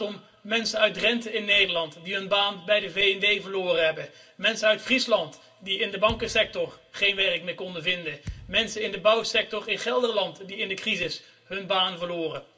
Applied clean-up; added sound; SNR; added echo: none; Thump, thud; 17 dB; reverberation time 0.2 s.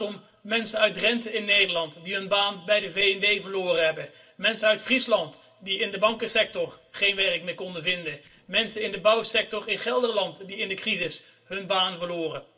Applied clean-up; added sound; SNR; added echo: neural separator model SepFormer DNS4.